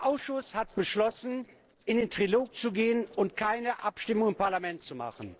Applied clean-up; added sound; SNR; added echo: neural separator model SepFormer DNS4.